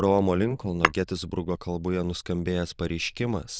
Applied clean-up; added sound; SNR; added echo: neural diffusion model UNIVERSE++.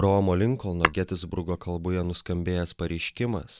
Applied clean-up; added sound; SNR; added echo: none; Tap / Hammer; 8 dB; none.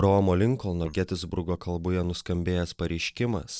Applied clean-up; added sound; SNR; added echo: neural separator model SepFormer DNS4.